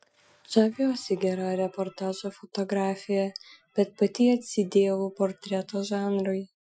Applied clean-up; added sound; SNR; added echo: classical method Wiener filter.